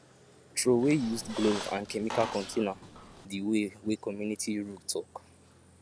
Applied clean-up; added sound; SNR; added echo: none; Squeak; 10 dB; none.